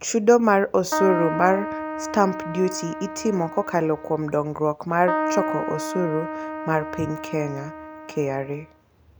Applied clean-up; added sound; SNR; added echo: none; Keyboard (musical); 6 dB; none.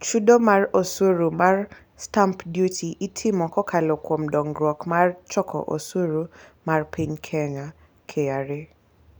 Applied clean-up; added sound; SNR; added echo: none; none; none; none.